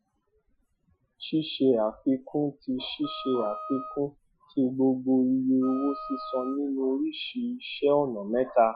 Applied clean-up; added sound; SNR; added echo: classical method Wiener filter.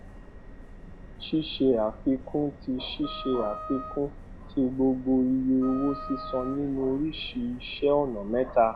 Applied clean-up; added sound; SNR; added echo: none; Subway, metro, underground + Wind instrument, woodwind instrument; 13 dB; none.